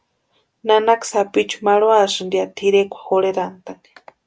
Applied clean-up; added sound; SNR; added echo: none; none; none; none.